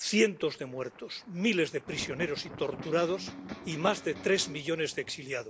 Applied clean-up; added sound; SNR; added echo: none; Electric guitar + Thunder; 15 dB; none.